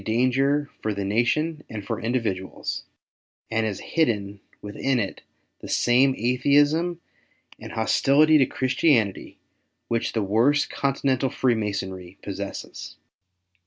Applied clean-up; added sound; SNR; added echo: none; none; none; none.